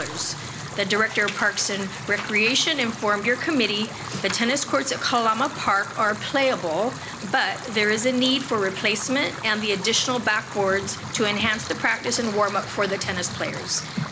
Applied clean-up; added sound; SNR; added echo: none; Stream; 13 dB; none.